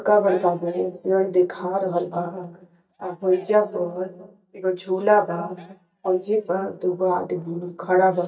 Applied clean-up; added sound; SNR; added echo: neural mask model DeepFilterNet 3.